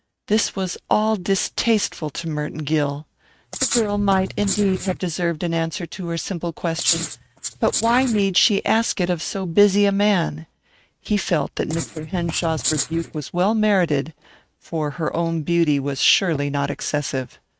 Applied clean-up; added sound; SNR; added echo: neural mask model RNNoise.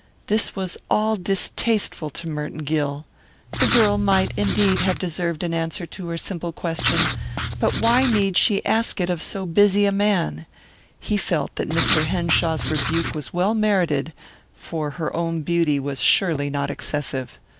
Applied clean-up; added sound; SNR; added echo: none; Writing; -1 dB; none.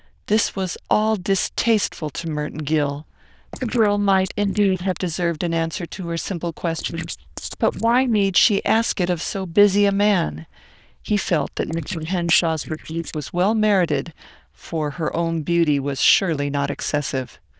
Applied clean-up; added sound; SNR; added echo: neural diffusion model UNIVERSE++.